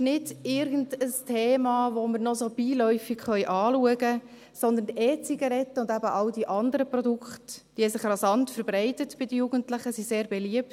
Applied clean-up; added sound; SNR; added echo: none; none; none; none.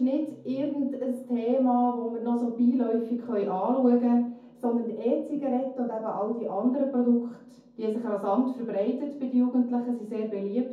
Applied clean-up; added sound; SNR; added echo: none; none; none; reverberation time 0.6 s.